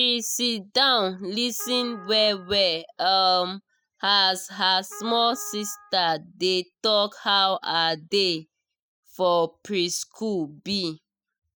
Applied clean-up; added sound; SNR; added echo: classical method spectral subtraction.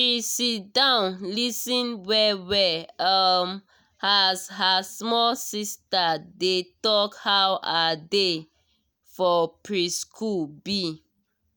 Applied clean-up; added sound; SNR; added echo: none; none; none; none.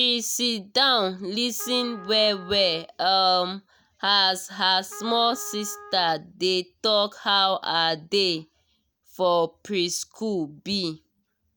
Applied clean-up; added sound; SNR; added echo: none; Trumpet; 19 dB; none.